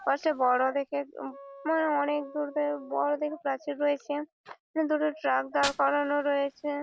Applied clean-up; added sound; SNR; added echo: none; Fire + Wind instrument, woodwind instrument; 18 dB; none.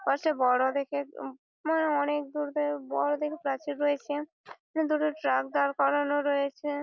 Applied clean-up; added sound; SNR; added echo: none; none; none; none.